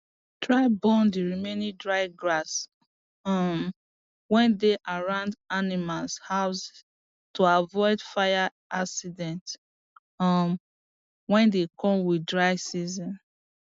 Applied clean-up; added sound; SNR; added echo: none; none; none; none.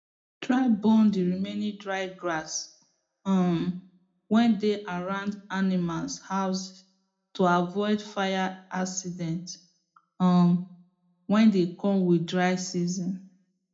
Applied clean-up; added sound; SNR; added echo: none; none; none; reverberation time 0.3 s.